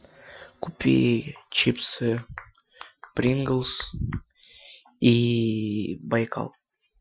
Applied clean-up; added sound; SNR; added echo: classical method Wiener filter.